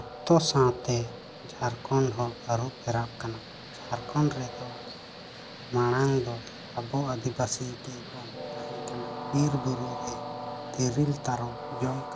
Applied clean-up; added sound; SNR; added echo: none; Train; 10 dB; none.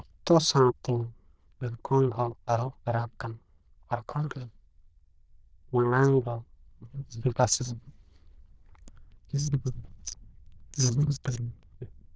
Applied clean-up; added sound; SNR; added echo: neural diffusion model UNIVERSE++.